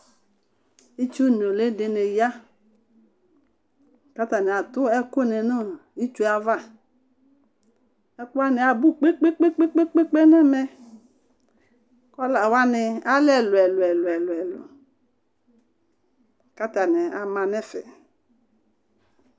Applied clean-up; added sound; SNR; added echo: none; none; none; none.